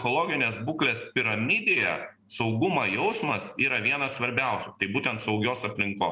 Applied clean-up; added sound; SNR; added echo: none; none; none; none.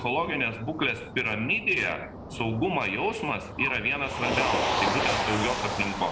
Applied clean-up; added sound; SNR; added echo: none; Motor vehicle (road); 3 dB; none.